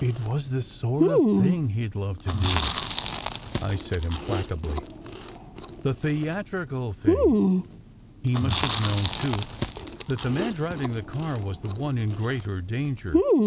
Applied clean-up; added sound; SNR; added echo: none; Chewing, mastication; -1 dB; none.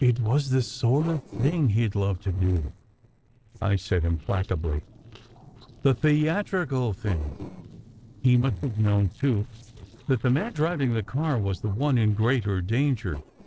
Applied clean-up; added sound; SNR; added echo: neural separator model SepFormer DNS4.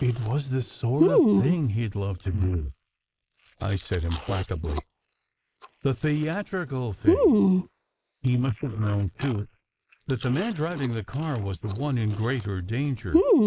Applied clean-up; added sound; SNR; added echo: neural mask model Resemble Enhance denoiser.